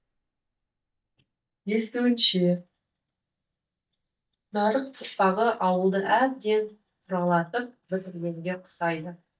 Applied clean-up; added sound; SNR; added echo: neural mask model DeepFilterNet 3.